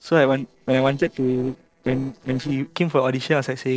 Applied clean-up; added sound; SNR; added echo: neural separator model SepFormer DNS4.